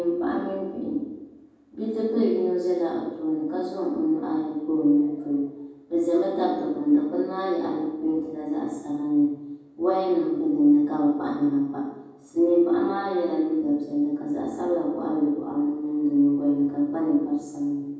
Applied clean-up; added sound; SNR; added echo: none; none; none; reverberation time 1.2 s.